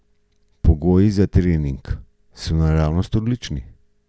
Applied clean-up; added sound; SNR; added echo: none; none; none; none.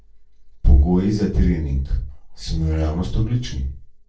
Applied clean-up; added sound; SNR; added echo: neural separator model SepFormer DNS4.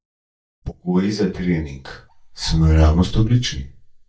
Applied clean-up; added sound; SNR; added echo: neural mask model DeepFilterNet 3.